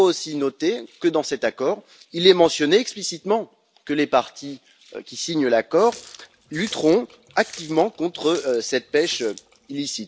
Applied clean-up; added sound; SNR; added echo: none; Water tap, faucet; 20 dB; none.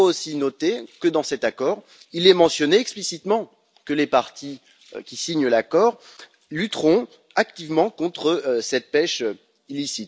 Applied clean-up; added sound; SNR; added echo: none; none; none; none.